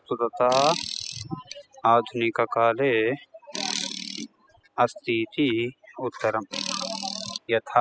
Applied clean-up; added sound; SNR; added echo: classical method spectral subtraction.